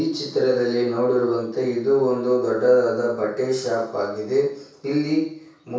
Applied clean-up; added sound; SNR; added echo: none; none; none; reverberation time 0.6 s.